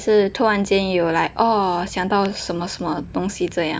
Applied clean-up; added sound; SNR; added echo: none; none; none; none.